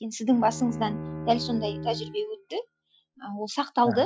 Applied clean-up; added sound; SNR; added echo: classical method Wiener filter.